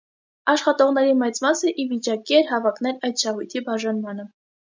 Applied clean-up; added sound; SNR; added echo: none; none; none; none.